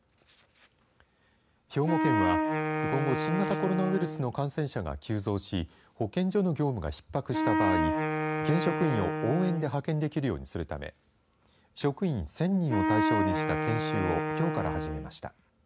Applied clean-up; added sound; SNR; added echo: none; Wind instrument, woodwind instrument; -1 dB; none.